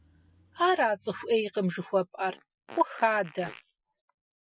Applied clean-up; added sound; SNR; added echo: classical method Wiener filter.